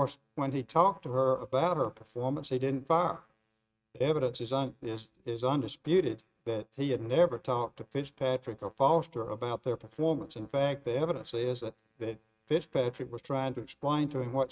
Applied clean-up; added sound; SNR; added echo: neural mask model RNNoise.